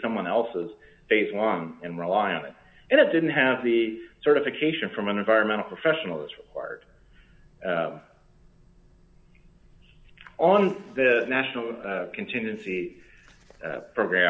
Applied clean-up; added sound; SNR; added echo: none; none; none; none.